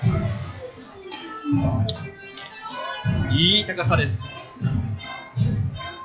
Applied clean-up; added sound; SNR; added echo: classical method WPE with log-MMSE.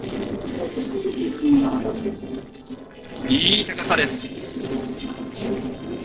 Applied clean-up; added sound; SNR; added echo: neural separator model SepFormer DNS4.